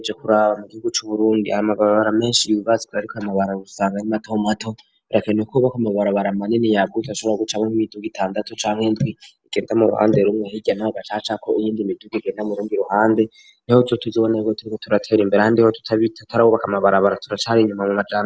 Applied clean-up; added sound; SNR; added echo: none; none; none; none.